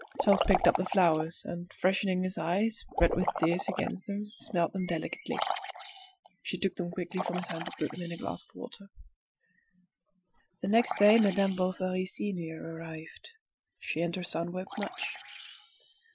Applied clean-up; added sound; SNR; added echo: classical method Wiener filter.